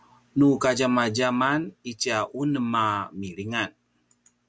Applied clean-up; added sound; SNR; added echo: none; none; none; none.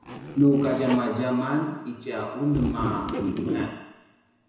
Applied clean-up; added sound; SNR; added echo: none; Zipper (clothing); 8 dB; reverberation time 1.0 s.